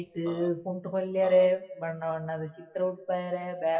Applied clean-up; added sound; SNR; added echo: classical method WPE with log-MMSE.